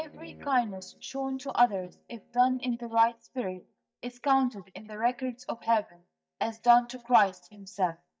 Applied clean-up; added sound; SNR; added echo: neural mask model DeepFilterNet 3.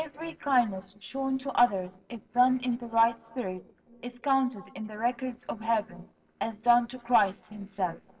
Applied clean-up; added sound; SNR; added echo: neural separator model SepFormer DNS4.